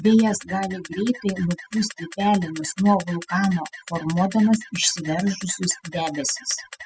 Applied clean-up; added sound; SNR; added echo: classical method spectral subtraction.